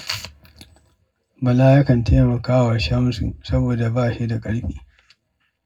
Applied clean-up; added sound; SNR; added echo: none; none; none; reverberation time 0.3 s.